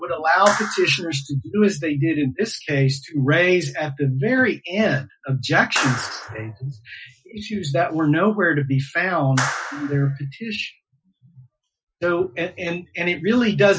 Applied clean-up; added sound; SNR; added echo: classical method Wiener filter.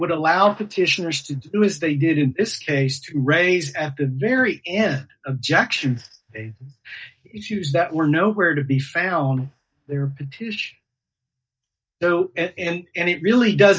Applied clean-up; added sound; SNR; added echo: neural mask model DeepFilterNet 3.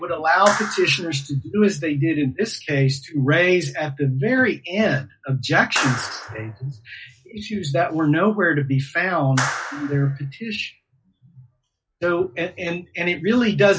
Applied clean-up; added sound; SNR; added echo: classical method log-MMSE.